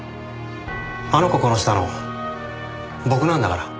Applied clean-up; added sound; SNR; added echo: none; none; none; none.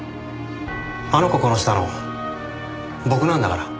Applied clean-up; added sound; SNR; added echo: none; Train; 14 dB; none.